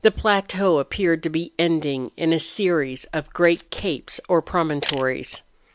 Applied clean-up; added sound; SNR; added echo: none; Camera; 15 dB; none.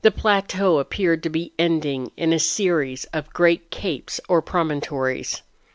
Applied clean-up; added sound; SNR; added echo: none; none; none; none.